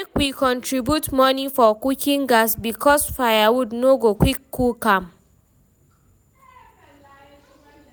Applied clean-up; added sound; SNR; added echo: none; none; none; none.